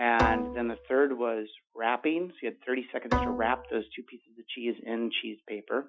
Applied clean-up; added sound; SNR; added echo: classical method Wiener filter.